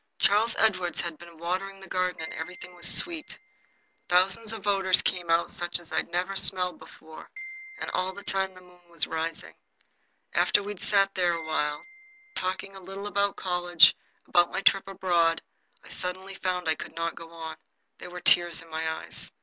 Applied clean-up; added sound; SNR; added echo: none; Marimba, xylophone; 19 dB; none.